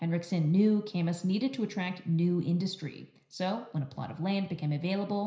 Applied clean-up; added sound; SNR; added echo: none; none; none; reverberation time 0.5 s.